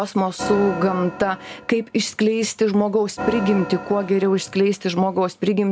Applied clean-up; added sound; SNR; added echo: none; Organ; 12 dB; none.